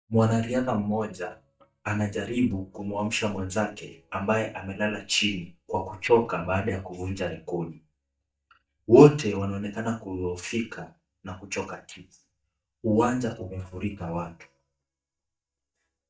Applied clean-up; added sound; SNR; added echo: neural mask model DeepFilterNet 3.